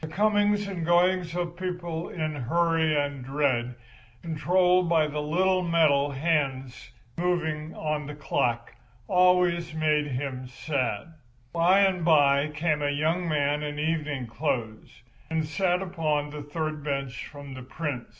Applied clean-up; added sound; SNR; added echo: none; none; none; none.